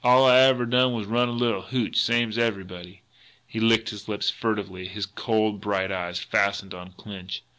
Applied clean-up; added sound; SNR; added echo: none; none; none; none.